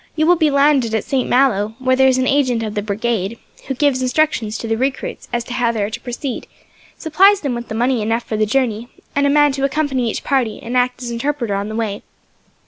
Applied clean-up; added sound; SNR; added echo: none; none; none; none.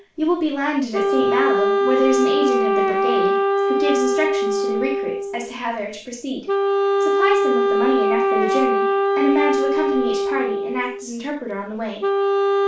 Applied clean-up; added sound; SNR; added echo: none; Wind instrument, woodwind instrument; -5 dB; reverberation time 0.3 s.